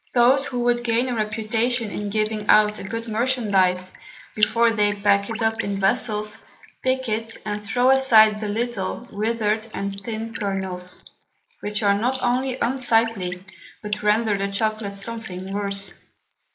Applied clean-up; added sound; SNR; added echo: neural mask model Resemble Enhance denoiser.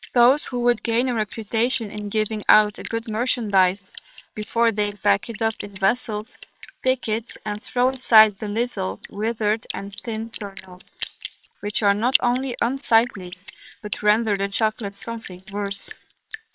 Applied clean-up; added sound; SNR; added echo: neural separator model SepFormer WHAM!.